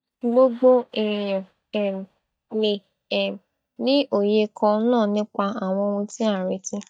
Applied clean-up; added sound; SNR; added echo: neural mask model DeepFilterNet 3.